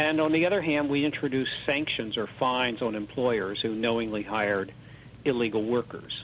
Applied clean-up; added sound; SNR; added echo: none; Tick-tock; 20 dB; none.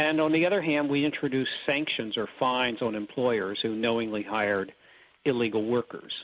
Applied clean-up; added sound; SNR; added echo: none; none; none; none.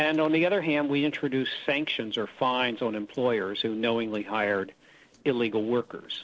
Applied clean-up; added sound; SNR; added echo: neural separator model SepFormer DNS4.